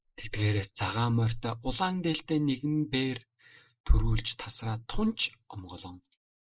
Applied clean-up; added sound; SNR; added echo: neural mask model Resemble Enhance denoiser.